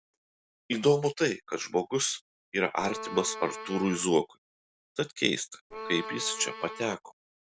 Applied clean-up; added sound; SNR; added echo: none; Bowed string instrument; 9 dB; none.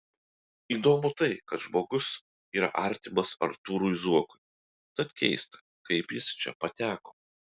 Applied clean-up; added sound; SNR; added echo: none; none; none; none.